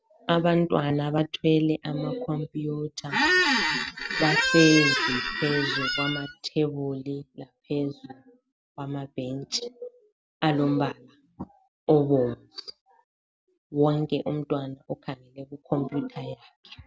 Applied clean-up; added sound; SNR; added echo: none; Squeak; -2 dB; none.